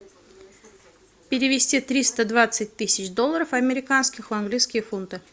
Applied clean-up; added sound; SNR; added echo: none; none; none; none.